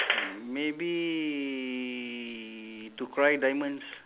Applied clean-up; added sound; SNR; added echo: none; none; none; none.